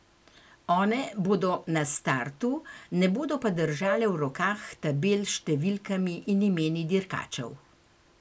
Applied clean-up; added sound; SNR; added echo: none; Brass instrument; 8 dB; none.